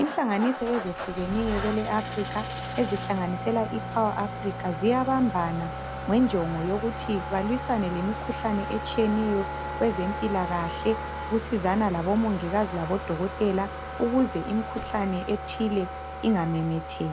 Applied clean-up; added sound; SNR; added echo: none; Wind instrument, woodwind instrument + Idling / Engine starting; 7 dB; none.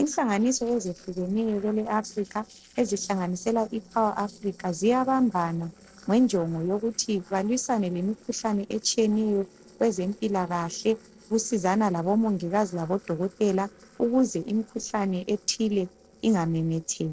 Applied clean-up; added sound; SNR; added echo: neural separator model SepFormer DNS4.